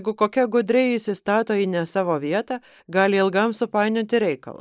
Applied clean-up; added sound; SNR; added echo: neural mask model Resemble Enhance denoiser.